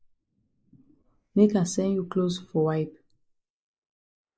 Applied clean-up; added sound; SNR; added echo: neural mask model Resemble Enhance denoiser.